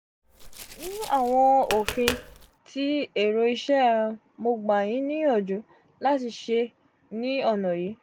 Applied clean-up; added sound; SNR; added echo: none; Tap; 10 dB; none.